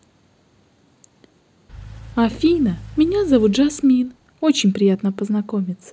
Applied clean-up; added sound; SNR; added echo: none; Engine / Car; 19 dB; none.